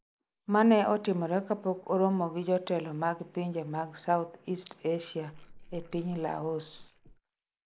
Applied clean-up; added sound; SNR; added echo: neural mask model Resemble Enhance denoiser.